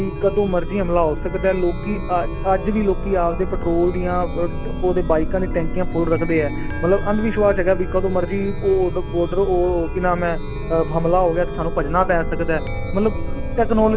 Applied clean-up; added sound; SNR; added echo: none; Chime; 3 dB; none.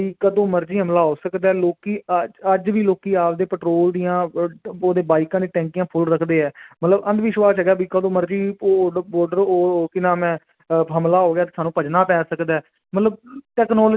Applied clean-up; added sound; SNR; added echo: none; none; none; none.